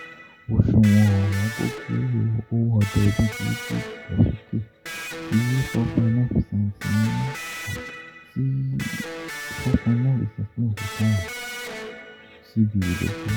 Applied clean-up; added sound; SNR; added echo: none; Electric guitar; 12 dB; none.